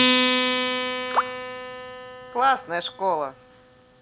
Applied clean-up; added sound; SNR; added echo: none; Acoustic guitar; -3 dB; none.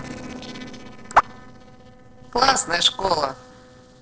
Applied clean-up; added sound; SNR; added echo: neural separator model SepFormer DNS4.